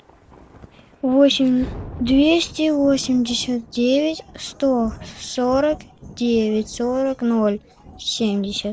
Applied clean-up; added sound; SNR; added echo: none; Thunder; 19 dB; none.